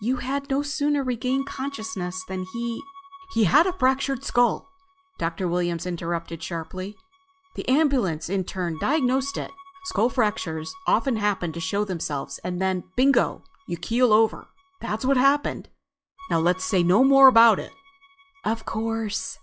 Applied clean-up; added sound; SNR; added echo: classical method log-MMSE.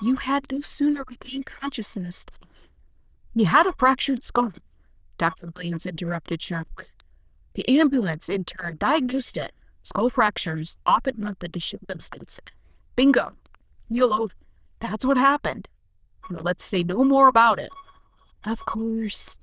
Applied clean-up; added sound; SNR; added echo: neural diffusion model UNIVERSE++.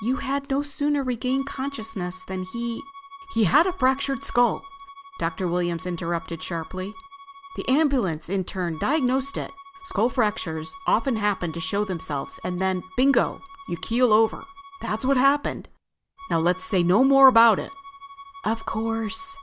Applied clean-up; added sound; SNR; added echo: none; Bowed string instrument; 19 dB; none.